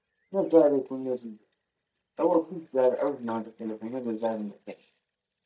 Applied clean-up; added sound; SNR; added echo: neural mask model DeepFilterNet 3.